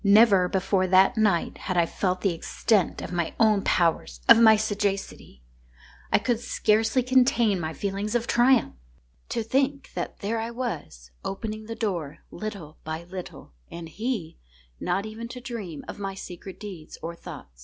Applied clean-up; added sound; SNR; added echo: none; none; none; none.